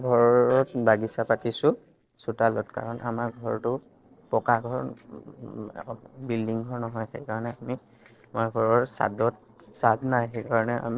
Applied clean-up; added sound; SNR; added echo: neural separator model SepFormer DNS4.